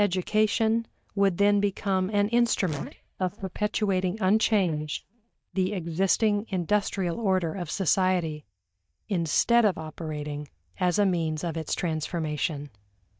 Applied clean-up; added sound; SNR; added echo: neural mask model DeepFilterNet 3.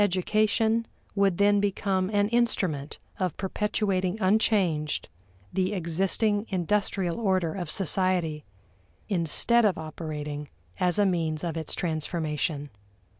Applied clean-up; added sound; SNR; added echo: none; none; none; none.